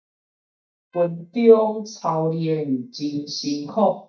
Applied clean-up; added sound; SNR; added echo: neural mask model DeepFilterNet 3.